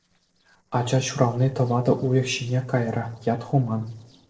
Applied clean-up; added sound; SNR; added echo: neural separator model SepFormer DNS4.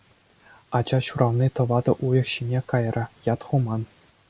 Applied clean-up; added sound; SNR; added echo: none; none; none; none.